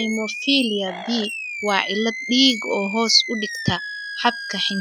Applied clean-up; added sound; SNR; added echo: classical method Wiener filter.